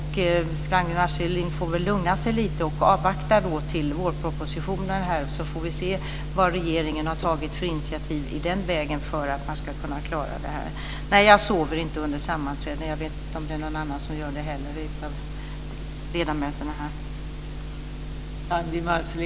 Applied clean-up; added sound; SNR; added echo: none; none; none; none.